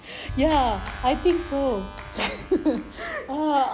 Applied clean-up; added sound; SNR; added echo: none; Clapping; 11 dB; none.